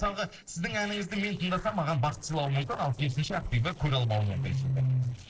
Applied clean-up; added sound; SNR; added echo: neural separator model SepFormer DNS4.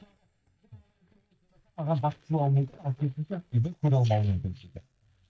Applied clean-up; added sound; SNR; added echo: neural mask model DeepFilterNet 3.